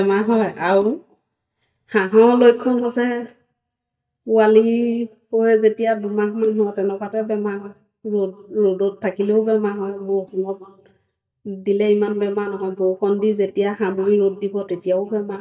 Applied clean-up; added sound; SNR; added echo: neural mask model DeepFilterNet 3.